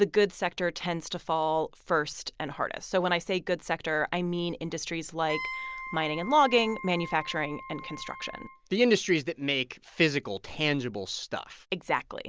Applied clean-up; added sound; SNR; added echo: none; Wind instrument, woodwind instrument; 11 dB; none.